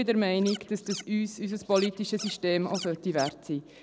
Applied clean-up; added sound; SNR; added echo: none; Scratching (performance technique); 14 dB; none.